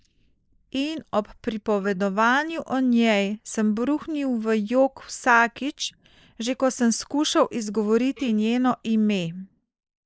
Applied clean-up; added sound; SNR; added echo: neural mask model Resemble Enhance denoiser.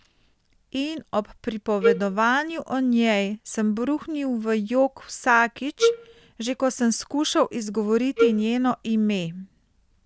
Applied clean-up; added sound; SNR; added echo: none; Wind instrument, woodwind instrument; -1 dB; none.